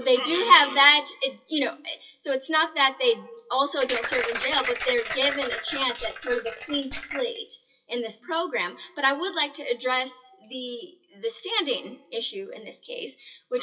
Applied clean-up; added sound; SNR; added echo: classical method WPE with log-MMSE.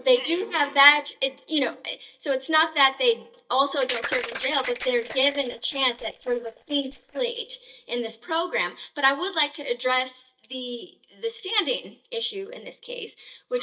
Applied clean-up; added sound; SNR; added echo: neural mask model DeepFilterNet 3.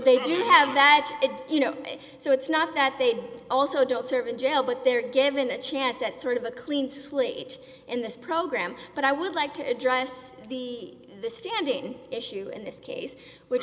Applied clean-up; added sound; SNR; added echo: none; none; none; none.